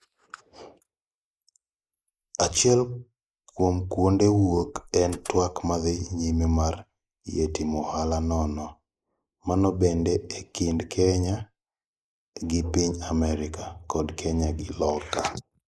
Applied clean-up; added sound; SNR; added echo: neural mask model Resemble Enhance denoiser.